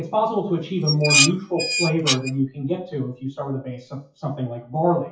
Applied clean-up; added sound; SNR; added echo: classical method WPE with log-MMSE.